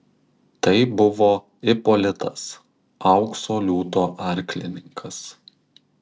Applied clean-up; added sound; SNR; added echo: none; none; none; none.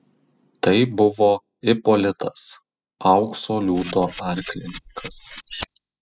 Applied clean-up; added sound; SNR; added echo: classical method spectral subtraction.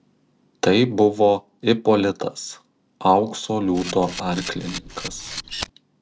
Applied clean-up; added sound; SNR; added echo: none; Camera; 12 dB; none.